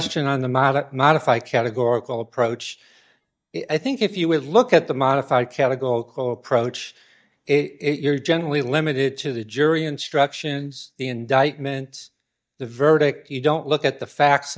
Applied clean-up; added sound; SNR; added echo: neural mask model DeepFilterNet 3.